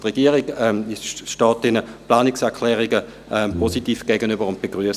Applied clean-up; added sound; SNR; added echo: none; Brass instrument; 11 dB; none.